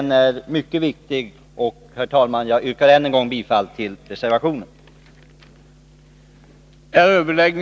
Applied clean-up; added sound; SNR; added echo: none; none; none; none.